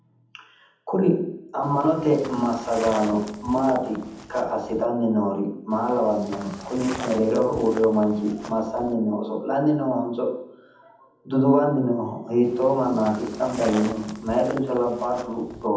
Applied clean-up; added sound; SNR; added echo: none; Walk, footsteps; 14 dB; reverberation time 0.8 s.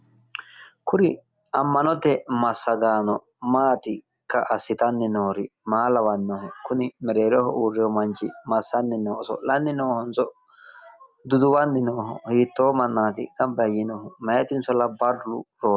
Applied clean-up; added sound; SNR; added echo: none; none; none; none.